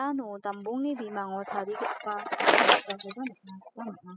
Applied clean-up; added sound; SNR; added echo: classical method spectral subtraction.